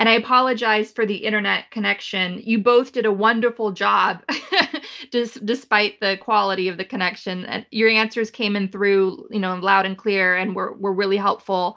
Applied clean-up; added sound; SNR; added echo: none; none; none; none.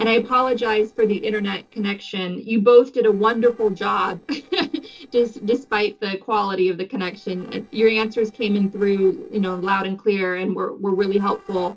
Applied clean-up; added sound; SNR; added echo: neural separator model SepFormer DNS4.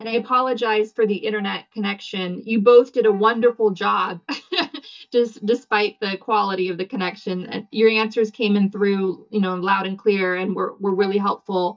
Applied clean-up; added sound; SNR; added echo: neural mask model DeepFilterNet 3.